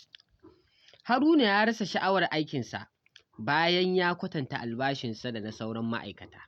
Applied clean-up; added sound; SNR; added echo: none; none; none; none.